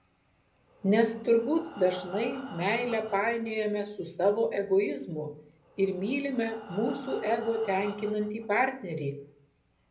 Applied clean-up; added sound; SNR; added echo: none; Breathing; 19 dB; reverberation time 0.4 s.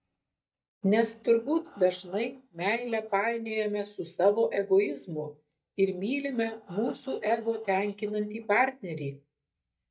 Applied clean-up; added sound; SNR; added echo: neural mask model DeepFilterNet 3.